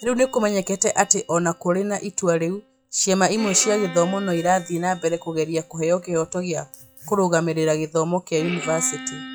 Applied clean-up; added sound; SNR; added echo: classical method log-MMSE.